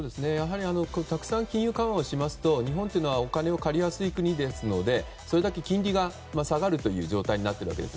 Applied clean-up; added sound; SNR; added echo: none; none; none; none.